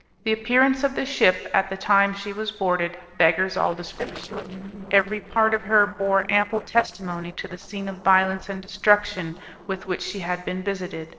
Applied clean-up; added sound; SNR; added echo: neural separator model SepFormer DNS4.